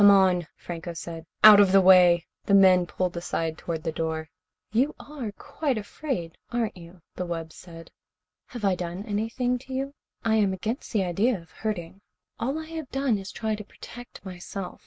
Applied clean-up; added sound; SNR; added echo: none; none; none; none.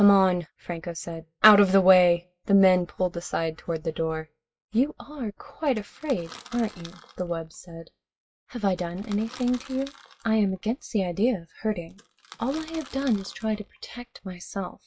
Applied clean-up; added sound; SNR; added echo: classical method log-MMSE.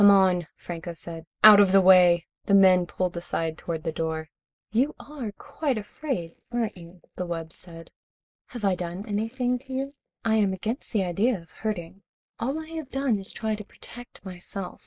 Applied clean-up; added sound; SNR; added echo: neural mask model Resemble Enhance denoiser.